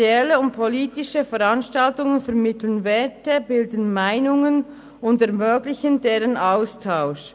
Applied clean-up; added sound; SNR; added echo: none; none; none; none.